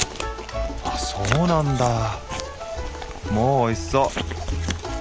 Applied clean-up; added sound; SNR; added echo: none; Chewing, mastication; 9 dB; none.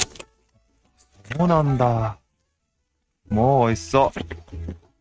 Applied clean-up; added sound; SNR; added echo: neural mask model RNNoise.